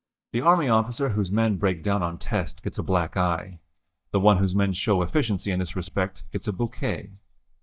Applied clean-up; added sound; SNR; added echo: neural mask model DeepFilterNet 3.